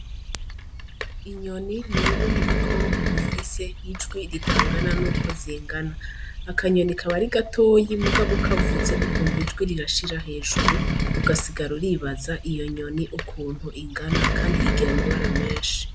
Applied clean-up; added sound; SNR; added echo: none; Engine; -2 dB; none.